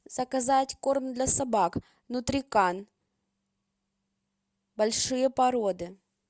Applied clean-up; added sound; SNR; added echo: none; none; none; none.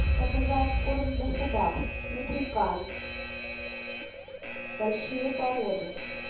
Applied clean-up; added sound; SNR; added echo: none; Alarm; -1 dB; reverberation time 0.6 s.